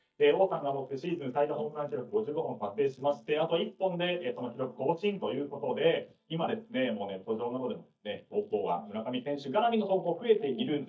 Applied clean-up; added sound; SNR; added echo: neural mask model DeepFilterNet 3.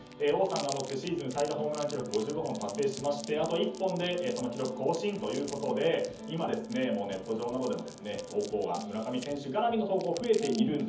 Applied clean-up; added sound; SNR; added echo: none; Crumpling, crinkling; 18 dB; reverberation time 0.7 s.